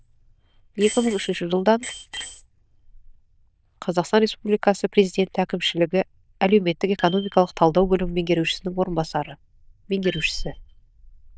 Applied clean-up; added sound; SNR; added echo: neural diffusion model UNIVERSE++.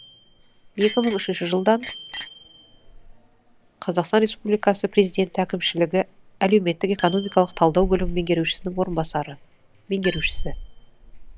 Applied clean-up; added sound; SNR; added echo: none; Bicycle bell; 11 dB; none.